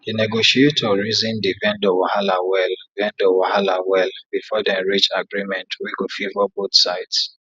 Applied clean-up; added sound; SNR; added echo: none; none; none; none.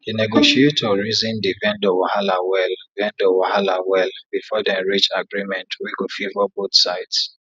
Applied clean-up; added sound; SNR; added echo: neural mask model RNNoise.